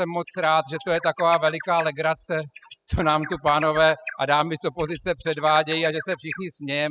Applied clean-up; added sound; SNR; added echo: classical method spectral subtraction.